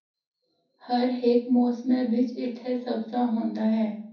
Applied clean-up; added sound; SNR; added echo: none; none; none; reverberation time 0.6 s.